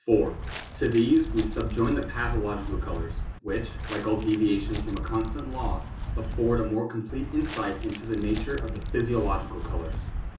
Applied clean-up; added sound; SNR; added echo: none; Walk, footsteps; 5 dB; reverberation time 0.8 s.